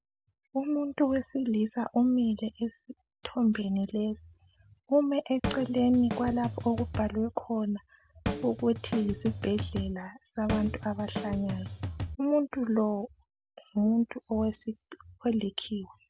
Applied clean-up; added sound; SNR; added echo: none; Drum kit; 6 dB; none.